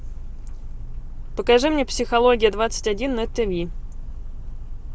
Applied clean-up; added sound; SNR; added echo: none; none; none; none.